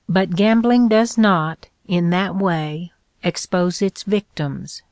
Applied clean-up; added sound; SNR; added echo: none; none; none; none.